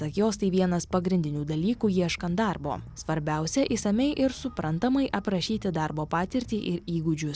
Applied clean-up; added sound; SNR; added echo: none; none; none; none.